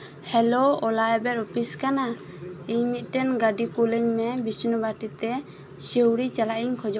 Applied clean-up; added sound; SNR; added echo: none; none; none; none.